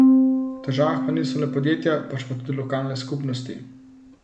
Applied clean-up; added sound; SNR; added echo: none; Bowed string instrument; -2 dB; none.